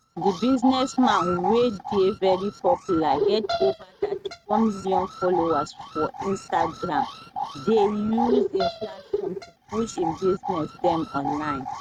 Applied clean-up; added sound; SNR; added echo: neural mask model RNNoise.